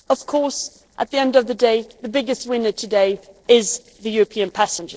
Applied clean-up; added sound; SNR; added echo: neural separator model SepFormer DNS4.